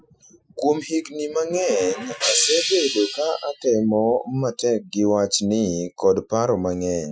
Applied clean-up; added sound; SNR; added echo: classical method Wiener filter.